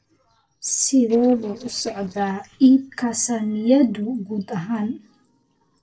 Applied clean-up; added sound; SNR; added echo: neural separator model SepFormer DNS4.